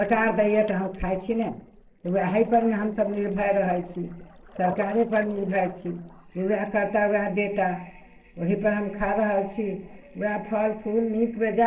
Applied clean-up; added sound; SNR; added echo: neural separator model SepFormer DNS4.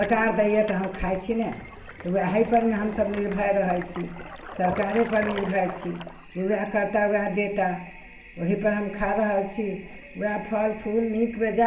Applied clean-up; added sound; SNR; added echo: none; Toilet flush; 15 dB; reverberation time 0.9 s.